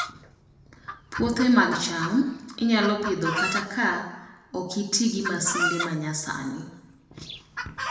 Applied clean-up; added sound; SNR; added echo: none; Chicken, rooster; 7 dB; reverberation time 0.9 s.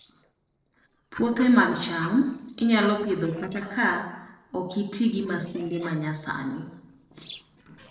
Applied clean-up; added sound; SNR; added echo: neural separator model SepFormer DNS4.